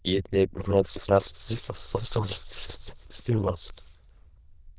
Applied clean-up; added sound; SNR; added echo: neural diffusion model UNIVERSE++.